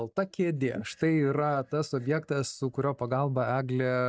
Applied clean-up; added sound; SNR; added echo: neural mask model DeepFilterNet 3.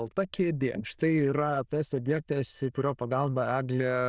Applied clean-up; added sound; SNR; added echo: neural diffusion model UNIVERSE++.